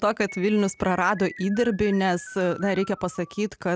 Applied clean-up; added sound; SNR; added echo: none; Keyboard (musical); 18 dB; none.